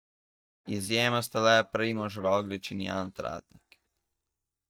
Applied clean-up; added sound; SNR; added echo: neural mask model DeepFilterNet 3.